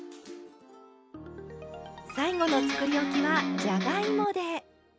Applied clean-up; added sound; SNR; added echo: none; Electric guitar; -1 dB; none.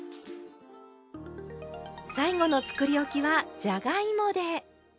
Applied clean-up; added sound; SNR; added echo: none; none; none; none.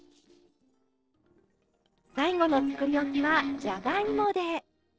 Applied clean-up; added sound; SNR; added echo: neural separator model SepFormer DNS4.